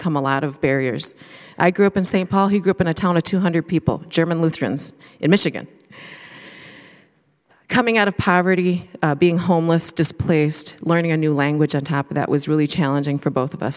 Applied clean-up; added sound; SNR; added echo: none; none; none; none.